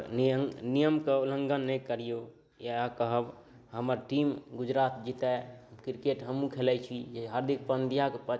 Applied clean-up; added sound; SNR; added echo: none; none; none; none.